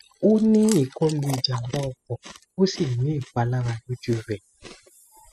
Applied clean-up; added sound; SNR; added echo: classical method spectral subtraction.